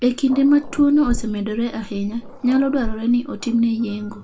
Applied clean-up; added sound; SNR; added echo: none; Growling; 12 dB; reverberation time 0.2 s.